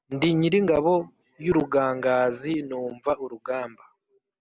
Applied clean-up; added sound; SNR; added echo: none; none; none; none.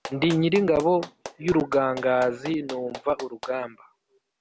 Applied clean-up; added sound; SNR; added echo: none; Clapping; 17 dB; none.